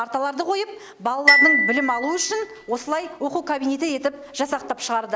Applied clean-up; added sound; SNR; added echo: none; Glockenspiel; -1 dB; none.